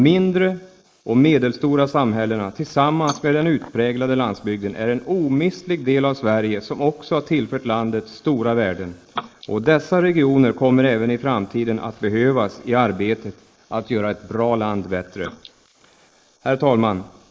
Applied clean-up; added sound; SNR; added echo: neural mask model Resemble Enhance denoiser.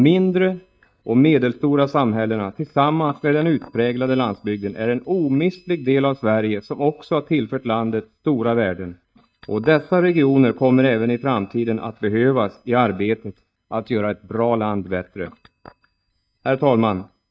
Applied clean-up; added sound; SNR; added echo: neural mask model DeepFilterNet 3.